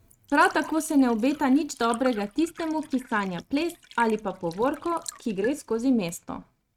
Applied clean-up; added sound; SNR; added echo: neural mask model RNNoise.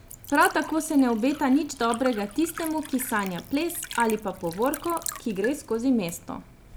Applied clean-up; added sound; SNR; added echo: none; Liquid; 15 dB; none.